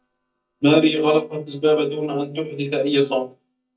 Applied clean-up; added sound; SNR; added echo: neural mask model DeepFilterNet 3.